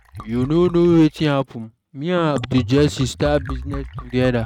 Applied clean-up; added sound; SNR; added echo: neural mask model RNNoise.